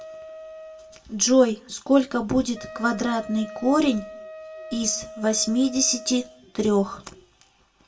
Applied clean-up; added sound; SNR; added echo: none; Wind instrument, woodwind instrument; 17 dB; reverberation time 0.2 s.